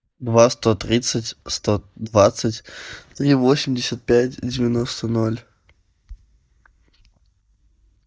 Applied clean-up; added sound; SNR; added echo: neural mask model DeepFilterNet 3.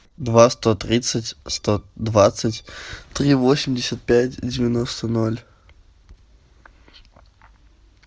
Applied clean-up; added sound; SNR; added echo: neural separator model SepFormer DNS4.